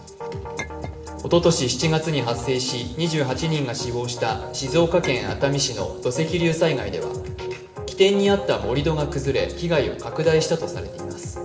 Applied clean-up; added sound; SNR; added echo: none; Chink, clink; 16 dB; reverberation time 2.1 s.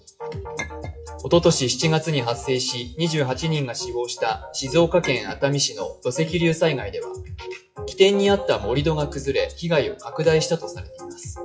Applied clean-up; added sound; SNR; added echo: classical method WPE with log-MMSE.